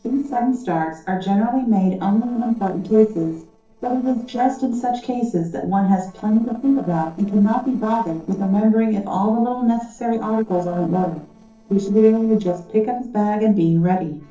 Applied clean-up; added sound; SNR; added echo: neural separator model SepFormer DNS4.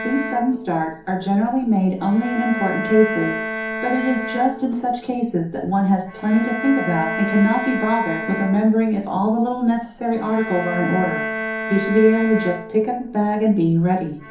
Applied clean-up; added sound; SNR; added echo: none; Bowed string instrument; 9 dB; reverberation time 0.7 s.